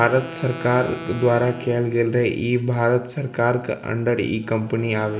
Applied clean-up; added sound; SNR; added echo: none; Wind instrument, woodwind instrument; 17 dB; reverberation time 2.8 s.